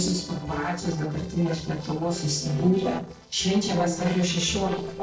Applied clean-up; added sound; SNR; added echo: neural separator model SepFormer DNS4.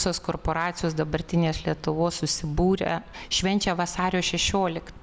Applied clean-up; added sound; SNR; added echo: none; none; none; none.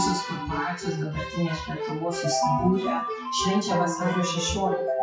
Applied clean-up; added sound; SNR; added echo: classical method WPE with log-MMSE.